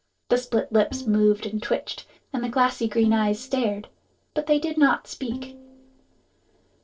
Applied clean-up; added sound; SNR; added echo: neural separator model SepFormer DNS4.